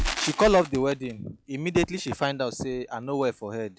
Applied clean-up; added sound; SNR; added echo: classical method log-MMSE.